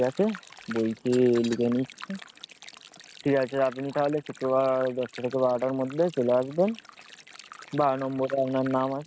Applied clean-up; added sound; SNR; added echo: neural mask model RNNoise.